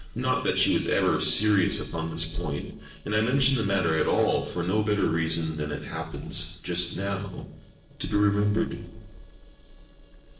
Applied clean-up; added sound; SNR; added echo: neural separator model SepFormer DNS4.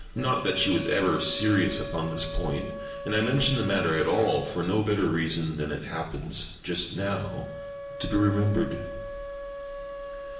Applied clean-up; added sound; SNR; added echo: none; Wind instrument, woodwind instrument; 12 dB; reverberation time 0.8 s.